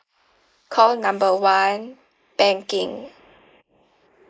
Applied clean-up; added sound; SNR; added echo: neural mask model Resemble Enhance denoiser.